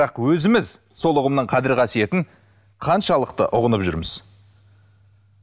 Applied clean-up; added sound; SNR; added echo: none; none; none; none.